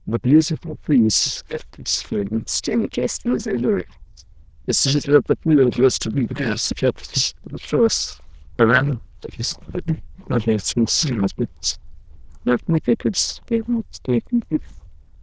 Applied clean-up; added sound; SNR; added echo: neural diffusion model UNIVERSE++.